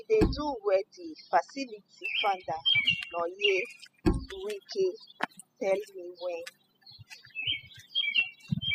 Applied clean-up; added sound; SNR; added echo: classical method spectral subtraction.